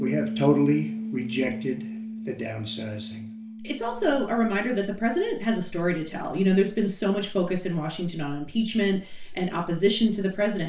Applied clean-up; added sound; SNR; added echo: none; Piano; 11 dB; reverberation time 0.3 s.